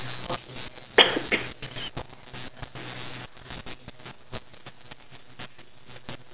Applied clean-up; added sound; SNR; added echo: none; none; none; none.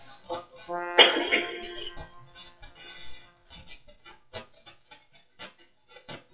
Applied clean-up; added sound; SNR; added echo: classical method WPE with log-MMSE.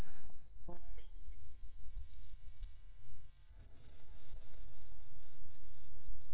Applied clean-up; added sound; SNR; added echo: neural mask model DeepFilterNet 3.